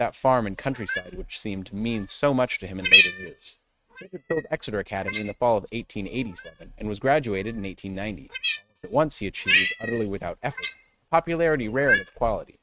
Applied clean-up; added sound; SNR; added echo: neural mask model RNNoise.